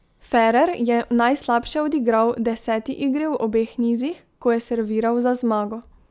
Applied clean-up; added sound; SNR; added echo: none; none; none; none.